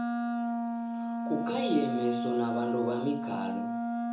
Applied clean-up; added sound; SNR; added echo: none; Wind instrument, woodwind instrument; -2 dB; reverberation time 1.0 s.